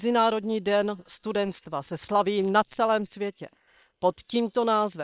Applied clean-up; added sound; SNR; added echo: neural separator model SepFormer WHAM!.